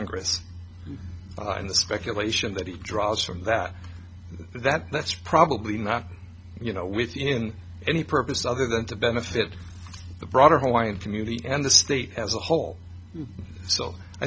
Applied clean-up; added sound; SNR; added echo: none; none; none; none.